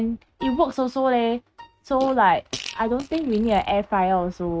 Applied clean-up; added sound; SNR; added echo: neural mask model RNNoise.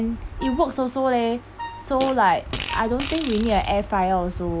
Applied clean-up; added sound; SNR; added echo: none; Fart + Wind instrument, woodwind instrument; 11 dB; none.